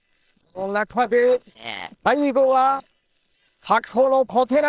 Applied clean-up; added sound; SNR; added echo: neural separator model SepFormer WHAM!.